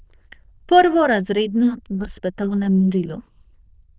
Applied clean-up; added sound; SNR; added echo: neural diffusion model UNIVERSE++.